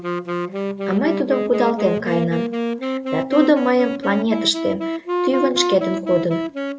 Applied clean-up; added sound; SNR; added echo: none; Wind instrument, woodwind instrument; 3 dB; none.